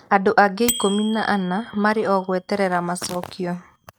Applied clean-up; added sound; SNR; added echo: neural mask model RNNoise.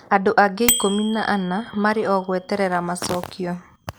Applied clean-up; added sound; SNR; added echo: none; Bicycle bell; 10 dB; none.